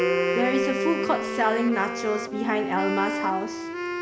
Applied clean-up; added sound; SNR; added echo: none; Guitar + Wind instrument, woodwind instrument; 1 dB; none.